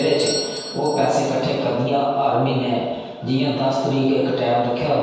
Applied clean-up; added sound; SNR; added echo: none; Bell / Doorbell; 16 dB; reverberation time 1.2 s.